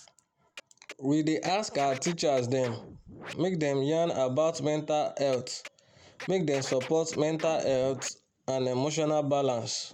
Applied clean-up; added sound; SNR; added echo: none; Scratching (performance technique); 19 dB; none.